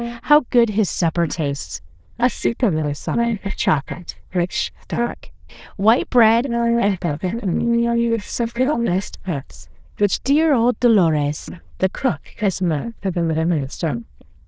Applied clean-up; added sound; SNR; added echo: neural diffusion model UNIVERSE++.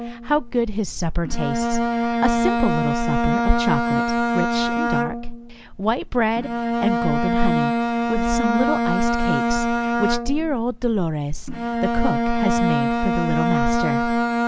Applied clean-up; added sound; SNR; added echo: none; Bowed string instrument; -1 dB; none.